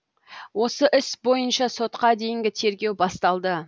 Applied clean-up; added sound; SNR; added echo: none; none; none; none.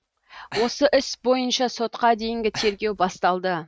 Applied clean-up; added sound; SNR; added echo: neural mask model RNNoise.